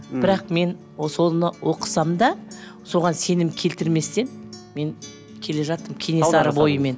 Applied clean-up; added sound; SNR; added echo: none; Acoustic guitar; 18 dB; none.